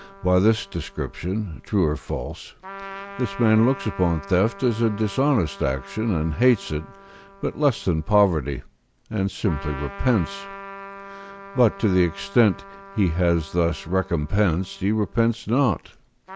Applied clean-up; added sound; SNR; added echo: none; Trumpet; 18 dB; none.